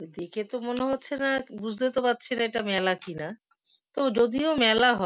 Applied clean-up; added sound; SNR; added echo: none; none; none; none.